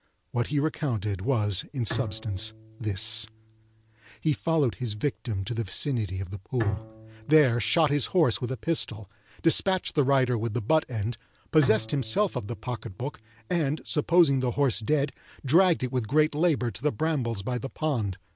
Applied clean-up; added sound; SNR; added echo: none; Bowed string instrument; 15 dB; none.